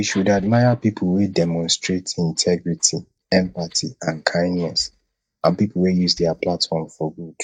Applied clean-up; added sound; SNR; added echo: neural mask model DeepFilterNet 3.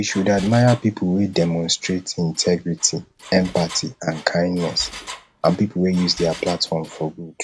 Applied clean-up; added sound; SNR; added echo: none; Engine; 19 dB; none.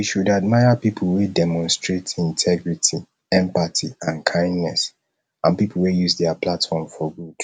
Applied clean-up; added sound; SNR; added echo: none; none; none; none.